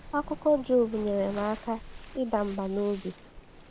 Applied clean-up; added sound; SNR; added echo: none; Waves, surf; 16 dB; none.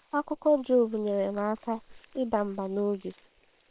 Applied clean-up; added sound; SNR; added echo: neural separator model SepFormer WHAM!.